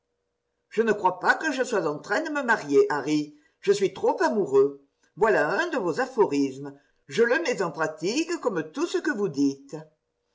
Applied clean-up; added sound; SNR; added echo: none; none; none; none.